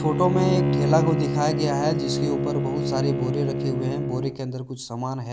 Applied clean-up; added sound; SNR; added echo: none; Bowed string instrument; 0 dB; none.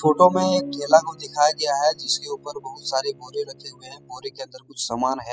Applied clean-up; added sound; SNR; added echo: classical method spectral subtraction.